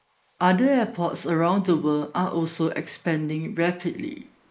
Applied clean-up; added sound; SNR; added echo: neural mask model Resemble Enhance denoiser.